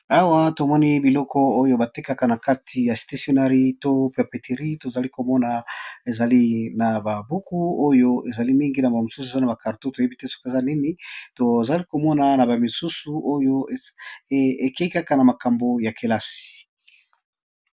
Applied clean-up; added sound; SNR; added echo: none; none; none; none.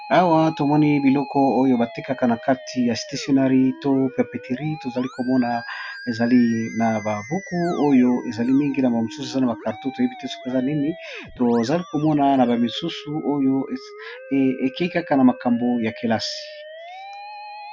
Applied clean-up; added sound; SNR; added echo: none; Musical instrument; 17 dB; none.